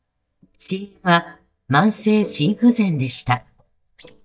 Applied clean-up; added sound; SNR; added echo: neural mask model DeepFilterNet 3.